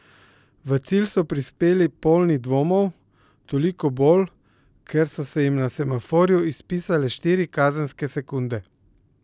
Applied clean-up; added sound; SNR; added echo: none; none; none; none.